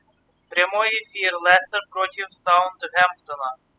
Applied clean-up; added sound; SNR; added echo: classical method spectral subtraction.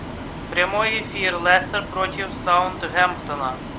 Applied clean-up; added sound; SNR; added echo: none; Bus; 10 dB; none.